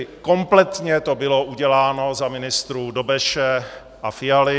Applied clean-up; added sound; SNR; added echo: none; none; none; none.